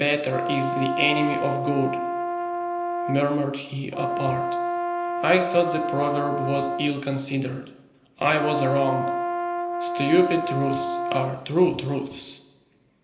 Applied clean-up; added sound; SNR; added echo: none; Brass instrument; 2 dB; reverberation time 0.8 s.